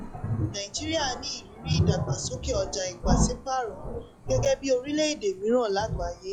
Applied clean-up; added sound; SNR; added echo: classical method log-MMSE.